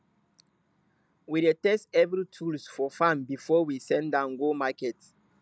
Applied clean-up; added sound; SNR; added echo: none; none; none; none.